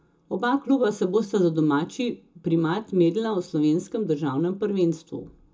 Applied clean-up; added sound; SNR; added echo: none; none; none; reverberation time 0.2 s.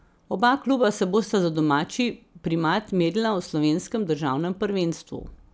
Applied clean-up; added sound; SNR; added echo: none; none; none; none.